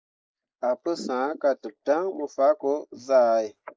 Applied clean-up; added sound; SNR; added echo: neural mask model Resemble Enhance denoiser.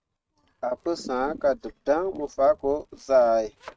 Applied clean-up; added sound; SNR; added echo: neural mask model RNNoise.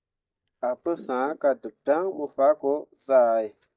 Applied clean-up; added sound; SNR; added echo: neural mask model DeepFilterNet 3.